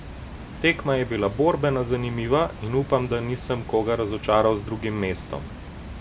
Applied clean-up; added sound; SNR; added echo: none; Water; 13 dB; none.